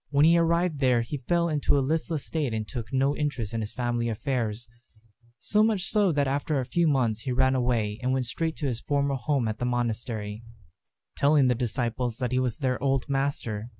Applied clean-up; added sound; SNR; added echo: none; none; none; none.